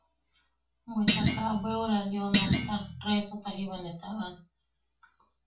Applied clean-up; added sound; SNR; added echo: none; Thump, thud; -4 dB; reverberation time 0.2 s.